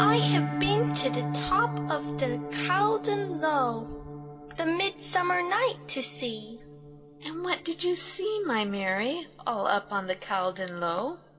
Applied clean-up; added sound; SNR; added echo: none; Piano; 5 dB; reverberation time 0.2 s.